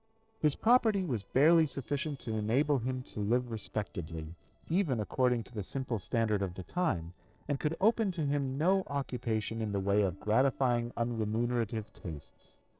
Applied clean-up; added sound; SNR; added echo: neural separator model SepFormer DNS4.